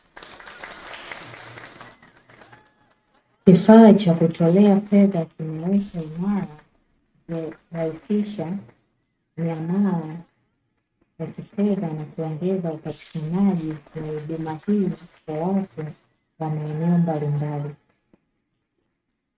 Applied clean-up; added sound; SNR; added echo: neural mask model RNNoise.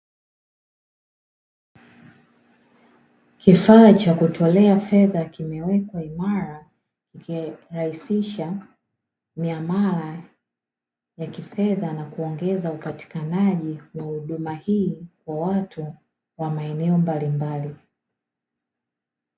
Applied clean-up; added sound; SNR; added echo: none; none; none; none.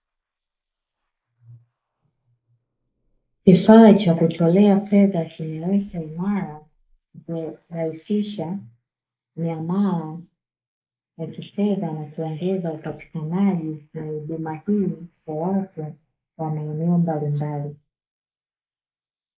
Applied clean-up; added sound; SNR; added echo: neural mask model Resemble Enhance denoiser.